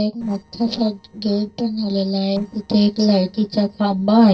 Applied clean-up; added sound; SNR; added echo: neural separator model SepFormer DNS4.